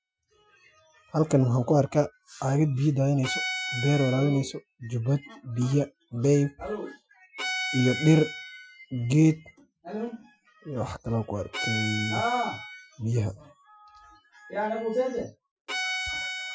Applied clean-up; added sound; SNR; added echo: classical method Wiener filter.